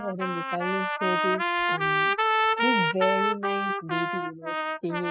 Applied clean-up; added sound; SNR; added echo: classical method spectral subtraction.